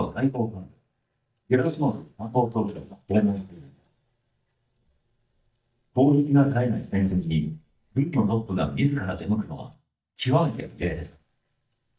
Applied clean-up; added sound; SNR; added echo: neural mask model DeepFilterNet 3.